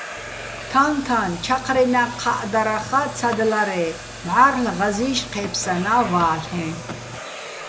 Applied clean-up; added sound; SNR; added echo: none; Domestic sounds, home sounds + Engine; 12 dB; none.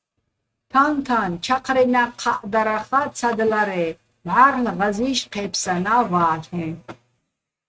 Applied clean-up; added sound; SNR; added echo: neural mask model RNNoise.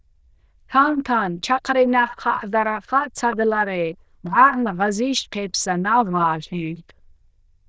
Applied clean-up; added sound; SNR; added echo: neural diffusion model UNIVERSE++.